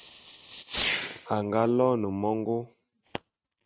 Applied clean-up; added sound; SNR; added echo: neural mask model RNNoise.